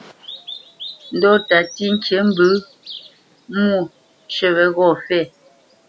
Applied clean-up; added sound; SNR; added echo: none; Bird vocalization, bird call, bird song; 17 dB; none.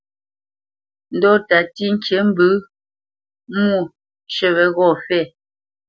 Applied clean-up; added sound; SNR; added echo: none; none; none; none.